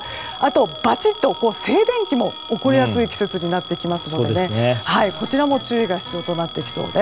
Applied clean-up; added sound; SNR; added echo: none; Telephone; 14 dB; none.